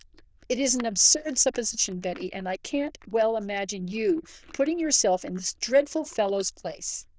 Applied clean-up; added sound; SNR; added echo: neural diffusion model UNIVERSE++.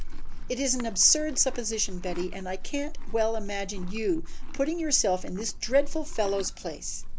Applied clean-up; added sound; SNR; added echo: none; Livestock, farm animals, working animals; 2 dB; none.